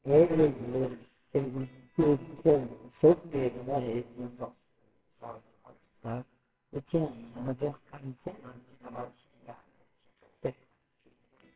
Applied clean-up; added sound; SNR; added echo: neural separator model SepFormer WHAMR!.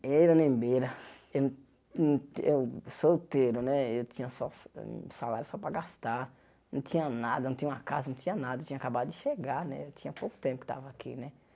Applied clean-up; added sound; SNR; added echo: none; none; none; none.